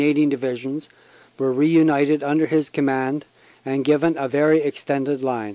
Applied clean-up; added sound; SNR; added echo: none; none; none; none.